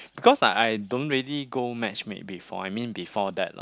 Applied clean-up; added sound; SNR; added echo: none; none; none; none.